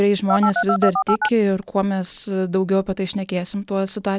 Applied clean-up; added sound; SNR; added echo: none; Telephone; 0 dB; none.